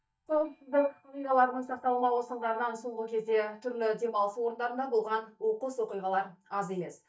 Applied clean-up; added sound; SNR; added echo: neural mask model DeepFilterNet 3.